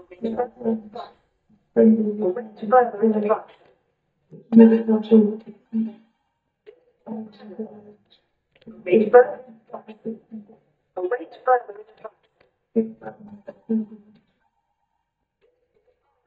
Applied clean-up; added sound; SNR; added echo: neural mask model DeepFilterNet 3.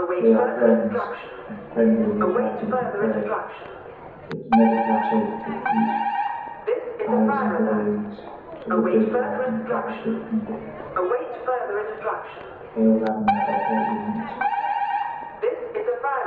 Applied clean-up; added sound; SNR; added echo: none; Alarm; 1 dB; reverberation time 0.9 s.